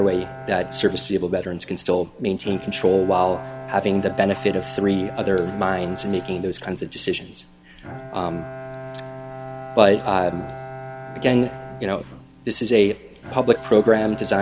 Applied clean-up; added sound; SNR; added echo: none; Bowed string instrument; 14 dB; none.